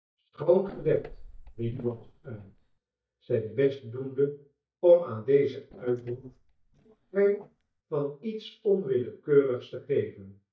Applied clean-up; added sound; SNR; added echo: neural mask model DeepFilterNet 3.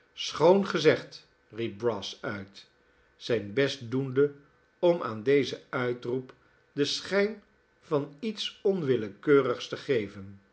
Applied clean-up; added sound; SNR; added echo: none; none; none; none.